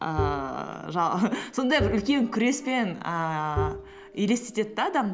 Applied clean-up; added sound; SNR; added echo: none; Bowed string instrument; 8 dB; none.